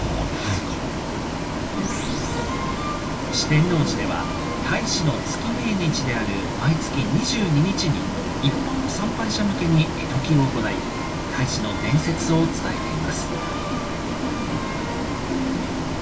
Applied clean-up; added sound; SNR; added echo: none; Bus; 2 dB; reverberation time 0.2 s.